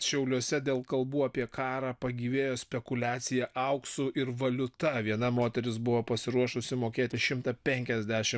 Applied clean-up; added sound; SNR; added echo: neural separator model SepFormer DNS4.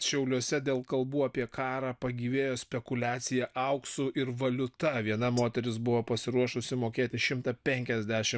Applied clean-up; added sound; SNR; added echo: neural mask model DeepFilterNet 3.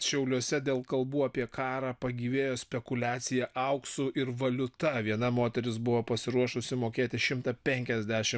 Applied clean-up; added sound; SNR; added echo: none; none; none; none.